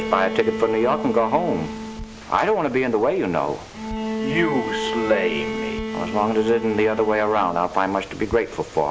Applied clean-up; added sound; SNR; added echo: none; Bowed string instrument; 7 dB; none.